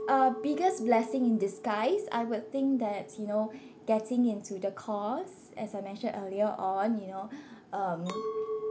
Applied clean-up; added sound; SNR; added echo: none; Chink, clink; 12 dB; none.